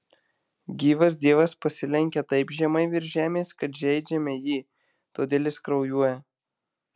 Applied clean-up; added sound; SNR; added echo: none; none; none; none.